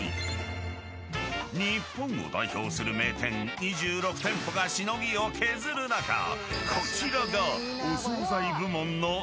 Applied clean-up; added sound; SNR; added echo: none; none; none; none.